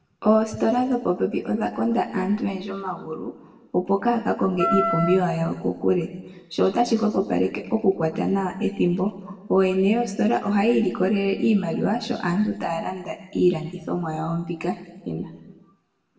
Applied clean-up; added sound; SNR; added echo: none; Wind instrument, woodwind instrument; 3 dB; reverberation time 1.1 s.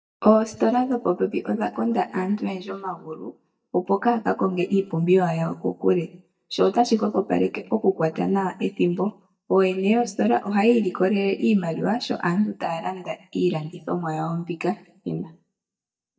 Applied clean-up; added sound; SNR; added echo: neural mask model DeepFilterNet 3.